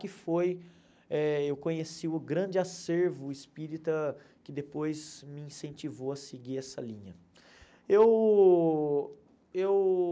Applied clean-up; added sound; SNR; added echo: none; none; none; none.